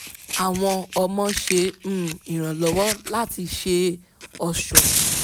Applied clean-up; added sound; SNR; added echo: none; Fire; 3 dB; none.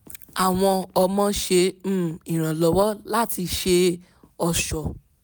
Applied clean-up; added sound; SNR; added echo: none; none; none; none.